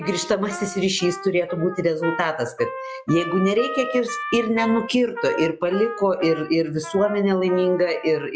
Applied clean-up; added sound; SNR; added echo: classical method log-MMSE.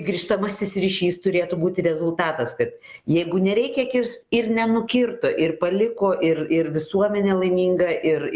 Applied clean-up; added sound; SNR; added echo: none; none; none; none.